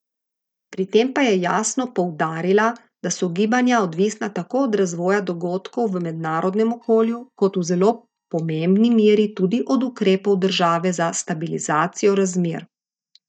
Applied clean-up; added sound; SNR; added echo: neural mask model DeepFilterNet 3.